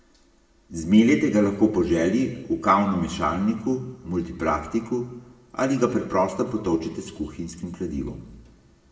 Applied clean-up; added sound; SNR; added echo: none; none; none; reverberation time 1.2 s.